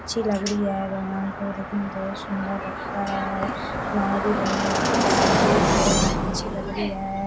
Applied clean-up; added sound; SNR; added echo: none; Car passing by; -2 dB; none.